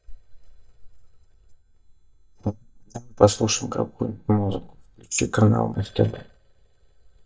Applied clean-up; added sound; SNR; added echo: neural mask model DeepFilterNet 3.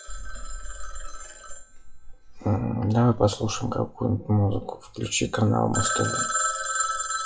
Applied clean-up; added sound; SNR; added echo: classical method WPE with log-MMSE.